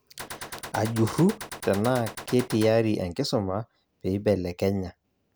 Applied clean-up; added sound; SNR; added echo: none; Gunshot, gunfire; 12 dB; none.